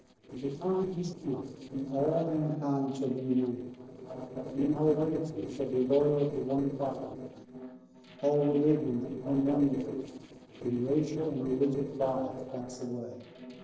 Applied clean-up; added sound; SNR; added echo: neural separator model SepFormer DNS4.